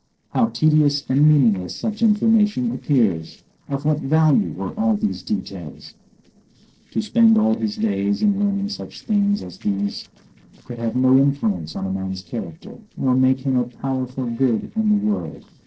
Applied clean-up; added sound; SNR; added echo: neural separator model SepFormer DNS4.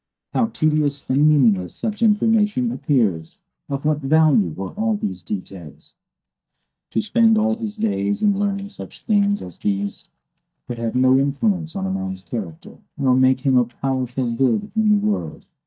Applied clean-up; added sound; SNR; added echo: neural mask model DeepFilterNet 3.